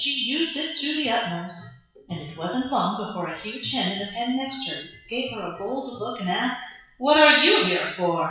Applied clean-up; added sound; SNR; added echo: classical method WPE with log-MMSE.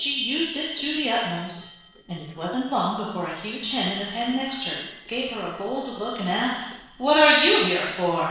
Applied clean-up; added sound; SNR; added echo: neural separator model SepFormer DNS4.